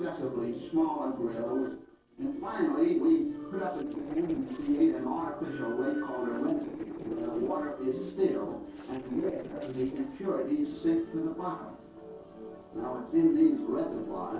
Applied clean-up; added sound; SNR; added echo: neural separator model SepFormer DNS4.